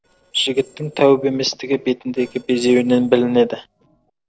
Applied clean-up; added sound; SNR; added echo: neural separator model SepFormer DNS4.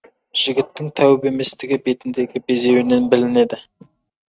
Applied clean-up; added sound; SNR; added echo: neural mask model RNNoise.